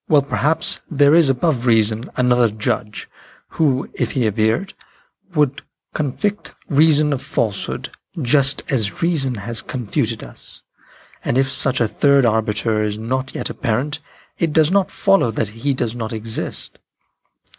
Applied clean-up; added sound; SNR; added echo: none; none; none; none.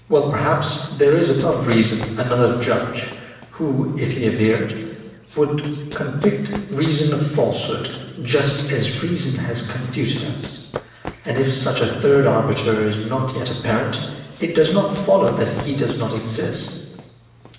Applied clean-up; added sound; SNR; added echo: none; Run; 18 dB; reverberation time 1.0 s.